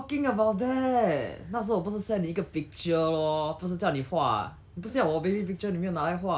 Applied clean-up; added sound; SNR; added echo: none; none; none; none.